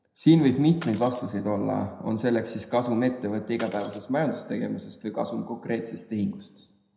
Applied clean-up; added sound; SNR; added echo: none; Shatter; 17 dB; reverberation time 0.8 s.